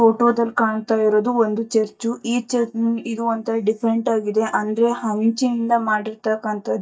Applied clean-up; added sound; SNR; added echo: neural mask model DeepFilterNet 3.